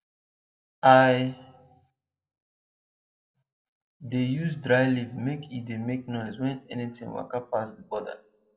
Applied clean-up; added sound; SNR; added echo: none; none; none; reverberation time 0.3 s.